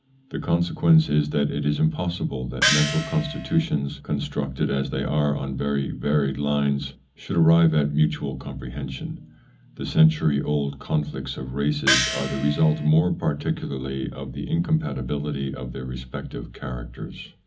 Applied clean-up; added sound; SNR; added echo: none; Gong; 2 dB; reverberation time 0.4 s.